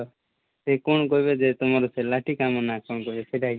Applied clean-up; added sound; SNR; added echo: none; none; none; none.